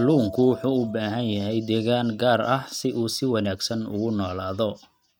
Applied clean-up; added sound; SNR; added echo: neural mask model RNNoise.